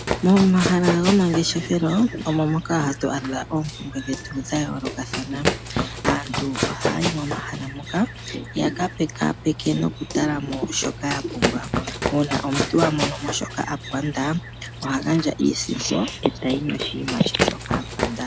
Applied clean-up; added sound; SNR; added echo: none; Run; 5 dB; none.